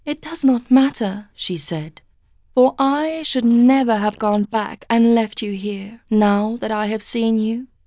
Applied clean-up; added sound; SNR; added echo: neural diffusion model UNIVERSE++.